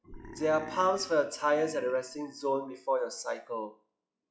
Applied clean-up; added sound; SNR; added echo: classical method log-MMSE.